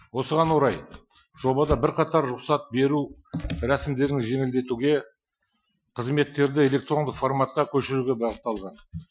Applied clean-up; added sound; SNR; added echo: classical method Wiener filter.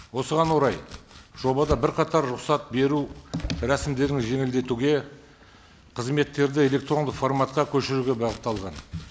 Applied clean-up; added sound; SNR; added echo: none; Domestic sounds, home sounds; 18 dB; none.